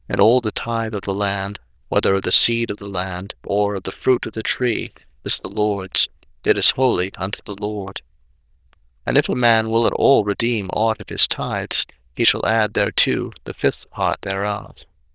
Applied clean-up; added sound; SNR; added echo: neural diffusion model UNIVERSE++.